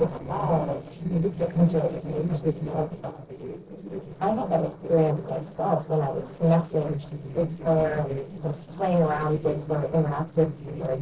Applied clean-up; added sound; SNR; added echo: neural separator model SepFormer DNS4.